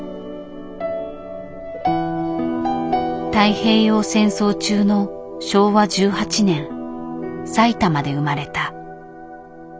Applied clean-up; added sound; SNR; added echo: none; none; none; none.